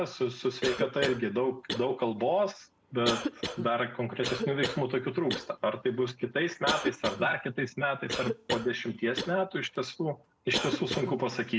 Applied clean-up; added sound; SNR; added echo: none; Cough; 7 dB; none.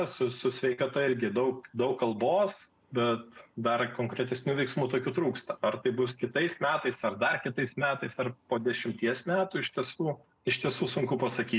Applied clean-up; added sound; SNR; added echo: none; none; none; none.